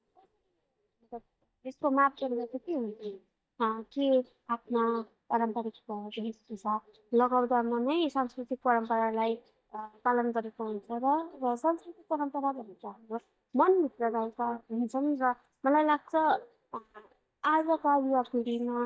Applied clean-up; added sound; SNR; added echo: neural mask model DeepFilterNet 3.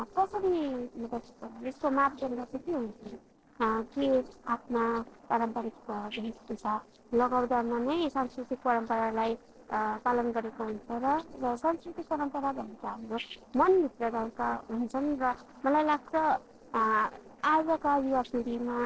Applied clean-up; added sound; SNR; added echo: neural separator model SepFormer DNS4.